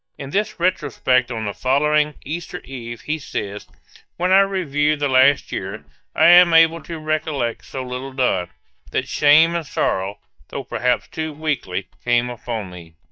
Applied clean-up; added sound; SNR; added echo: neural mask model DeepFilterNet 3.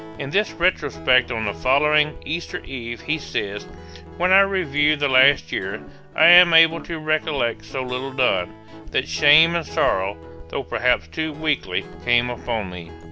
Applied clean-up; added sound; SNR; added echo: none; Guitar; 16 dB; none.